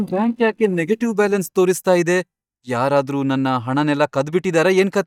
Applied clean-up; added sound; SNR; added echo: neural mask model DeepFilterNet 3.